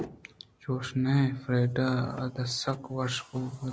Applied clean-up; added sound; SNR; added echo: none; Motor vehicle (road); 19 dB; none.